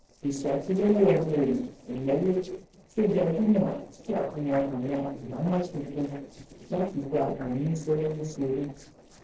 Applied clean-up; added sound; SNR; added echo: neural separator model SepFormer DNS4.